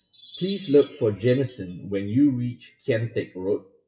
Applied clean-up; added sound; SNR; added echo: classical method WPE with log-MMSE.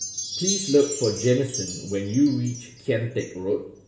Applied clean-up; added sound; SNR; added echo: none; Wind chime; 9 dB; reverberation time 0.5 s.